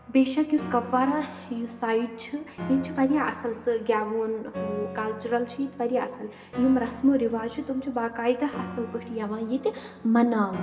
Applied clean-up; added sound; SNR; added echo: none; Piano; 14 dB; reverberation time 1.0 s.